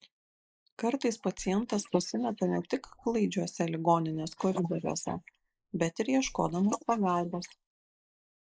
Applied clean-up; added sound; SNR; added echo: neural mask model Resemble Enhance denoiser.